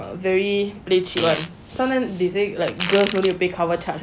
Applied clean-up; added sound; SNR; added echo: none; Fart; 8 dB; none.